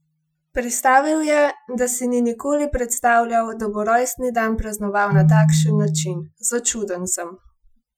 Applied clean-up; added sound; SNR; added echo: classical method Wiener filter.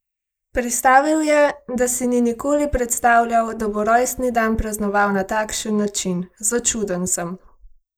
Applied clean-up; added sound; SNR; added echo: neural mask model Resemble Enhance denoiser.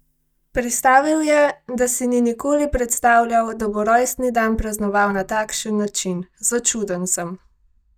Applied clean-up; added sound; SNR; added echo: neural mask model DeepFilterNet 3.